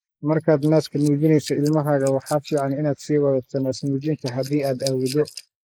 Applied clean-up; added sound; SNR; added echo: neural mask model Resemble Enhance denoiser.